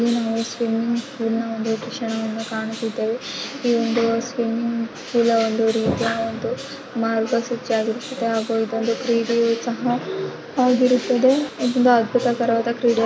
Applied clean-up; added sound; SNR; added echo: none; Bird; 19 dB; none.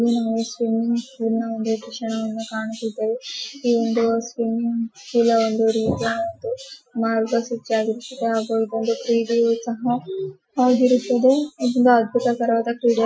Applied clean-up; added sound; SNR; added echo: classical method Wiener filter.